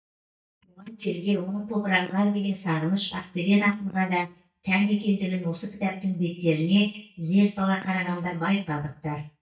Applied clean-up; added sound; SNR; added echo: neural mask model DeepFilterNet 3.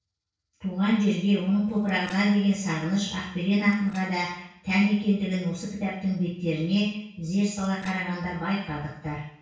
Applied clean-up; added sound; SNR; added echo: neural separator model SepFormer DNS4.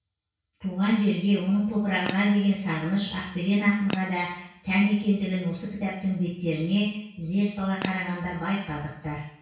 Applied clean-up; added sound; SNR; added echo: none; Crack / Crackle; 10 dB; reverberation time 0.6 s.